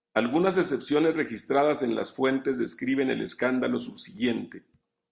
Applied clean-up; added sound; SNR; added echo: none; none; none; none.